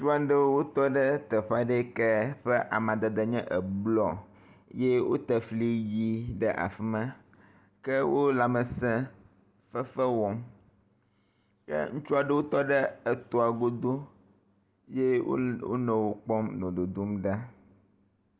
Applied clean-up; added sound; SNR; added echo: none; none; none; none.